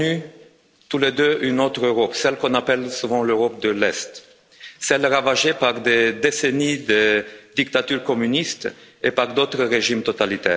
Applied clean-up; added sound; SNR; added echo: none; none; none; none.